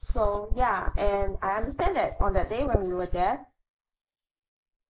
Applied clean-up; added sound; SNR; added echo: neural mask model Resemble Enhance denoiser.